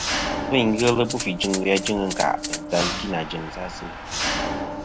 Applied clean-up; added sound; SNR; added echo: none; Mechanisms + Rattle (instrument); 4 dB; none.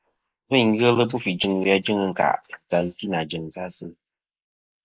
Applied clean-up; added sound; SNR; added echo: neural mask model Resemble Enhance denoiser.